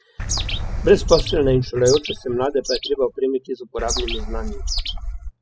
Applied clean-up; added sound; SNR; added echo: classical method spectral subtraction.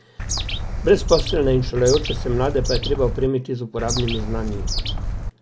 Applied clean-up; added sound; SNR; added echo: none; Bird; 2 dB; none.